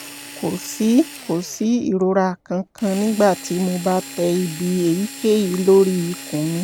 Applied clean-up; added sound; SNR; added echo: none; Drill; 16 dB; none.